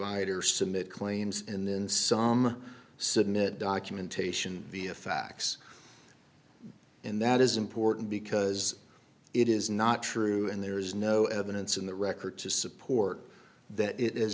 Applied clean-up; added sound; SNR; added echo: none; none; none; none.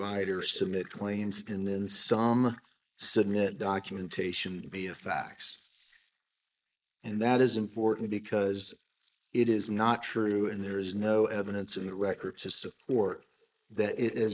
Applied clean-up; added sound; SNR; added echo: neural mask model Resemble Enhance denoiser.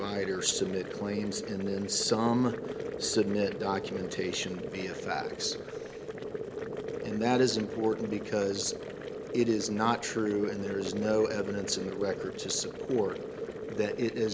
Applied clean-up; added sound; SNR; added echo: none; Boiling; 7 dB; none.